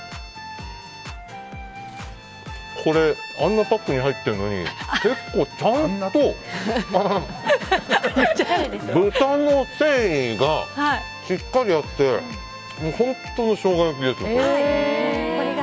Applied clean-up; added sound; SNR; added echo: none; Bowed string instrument; 19 dB; none.